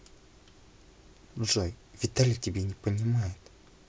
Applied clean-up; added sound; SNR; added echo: none; none; none; none.